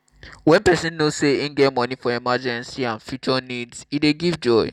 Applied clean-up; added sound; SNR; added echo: none; none; none; none.